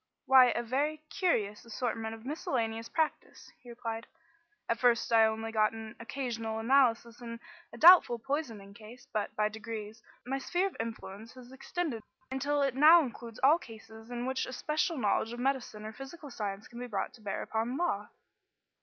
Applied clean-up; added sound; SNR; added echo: none; none; none; none.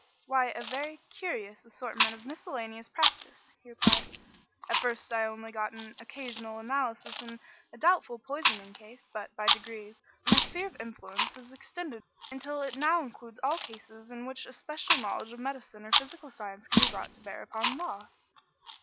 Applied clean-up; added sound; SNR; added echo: none; Chewing, mastication; -3 dB; none.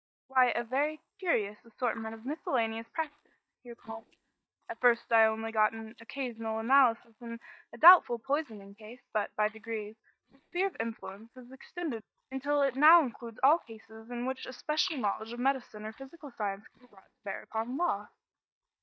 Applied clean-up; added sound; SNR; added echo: neural mask model DeepFilterNet 3.